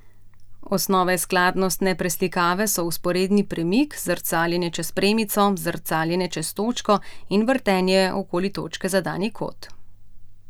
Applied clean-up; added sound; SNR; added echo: none; none; none; none.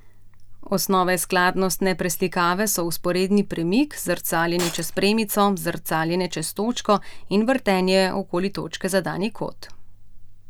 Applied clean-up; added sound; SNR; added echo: none; Shatter; 13 dB; none.